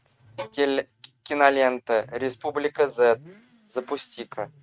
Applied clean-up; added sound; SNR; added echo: neural mask model RNNoise.